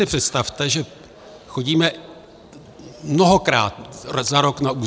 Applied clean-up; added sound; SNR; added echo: none; none; none; none.